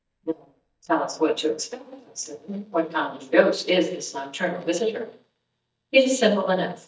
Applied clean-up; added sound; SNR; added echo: neural mask model DeepFilterNet 3.